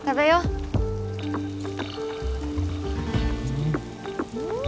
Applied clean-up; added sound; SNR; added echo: none; none; none; none.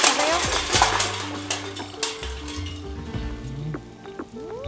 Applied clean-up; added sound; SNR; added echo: none; Crushing; -4 dB; none.